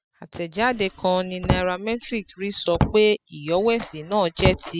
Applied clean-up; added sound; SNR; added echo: classical method spectral subtraction.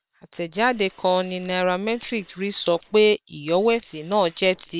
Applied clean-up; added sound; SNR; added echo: neural separator model SepFormer WHAM!.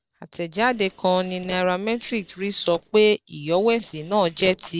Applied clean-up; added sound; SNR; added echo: neural separator model SepFormer DNS4.